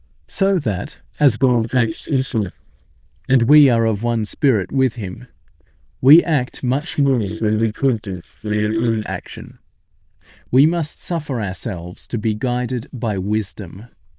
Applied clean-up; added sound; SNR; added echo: neural diffusion model UNIVERSE++.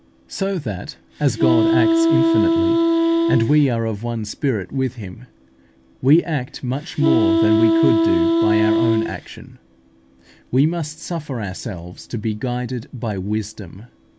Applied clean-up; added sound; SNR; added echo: none; Wind instrument, woodwind instrument; -5 dB; none.